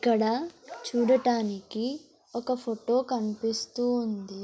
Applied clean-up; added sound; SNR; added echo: none; none; none; none.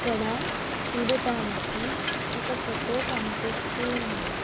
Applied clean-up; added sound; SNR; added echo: none; Rain; -3 dB; none.